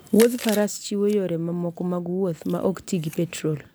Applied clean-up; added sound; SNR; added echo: none; Chewing, mastication; 17 dB; none.